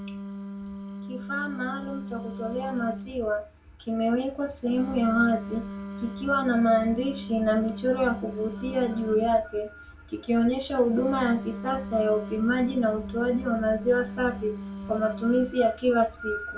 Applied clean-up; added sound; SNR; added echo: none; Wind instrument, woodwind instrument; 11 dB; reverberation time 0.2 s.